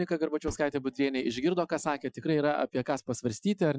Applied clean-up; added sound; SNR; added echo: classical method Wiener filter.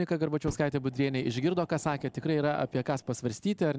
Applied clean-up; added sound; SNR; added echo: none; Fire; 19 dB; none.